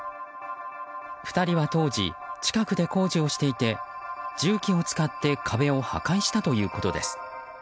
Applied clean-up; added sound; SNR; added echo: none; none; none; none.